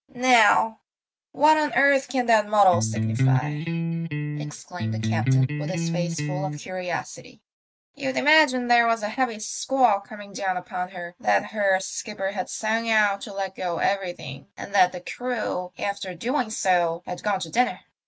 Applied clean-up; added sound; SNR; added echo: neural mask model RNNoise.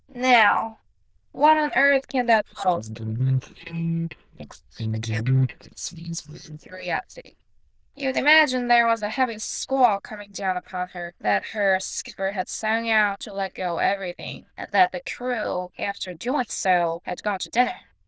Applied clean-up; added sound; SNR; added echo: neural diffusion model UNIVERSE++.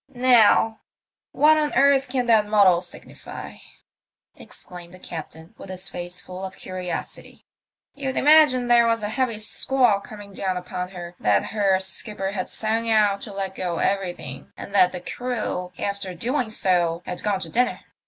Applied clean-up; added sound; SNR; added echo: none; none; none; none.